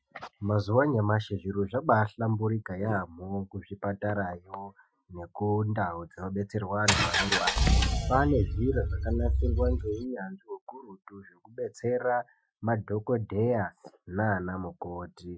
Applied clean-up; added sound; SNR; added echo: classical method Wiener filter.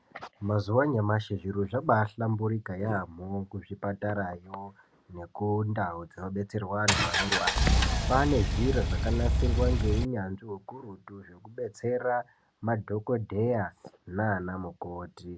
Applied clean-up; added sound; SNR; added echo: none; Engine; -4 dB; none.